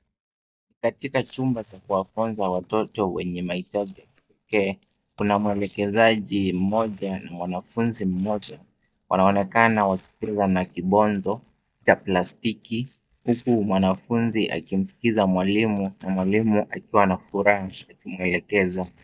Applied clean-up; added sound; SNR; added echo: neural mask model DeepFilterNet 3.